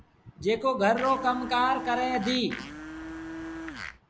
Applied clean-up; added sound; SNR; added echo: none; Domestic sounds, home sounds; 10 dB; none.